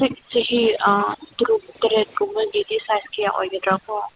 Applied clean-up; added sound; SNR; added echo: none; none; none; none.